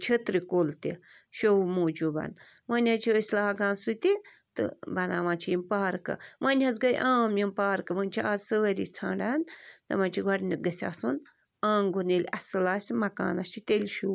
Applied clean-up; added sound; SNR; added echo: none; none; none; none.